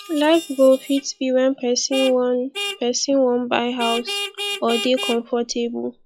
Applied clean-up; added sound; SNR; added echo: classical method log-MMSE.